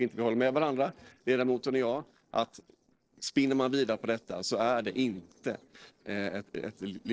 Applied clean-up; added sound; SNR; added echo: neural separator model SepFormer DNS4.